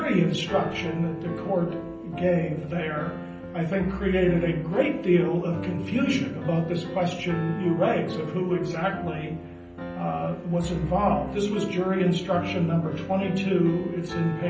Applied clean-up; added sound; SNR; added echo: none; Piano; 10 dB; reverberation time 0.6 s.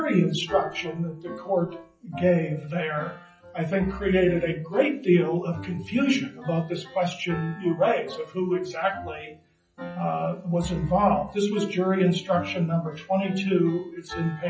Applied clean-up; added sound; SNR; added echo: classical method WPE with log-MMSE.